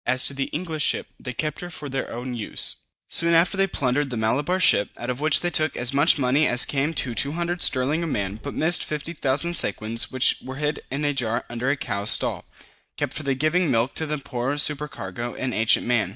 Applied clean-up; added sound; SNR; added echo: neural mask model DeepFilterNet 3.